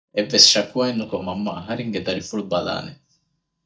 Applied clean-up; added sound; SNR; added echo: neural mask model DeepFilterNet 3.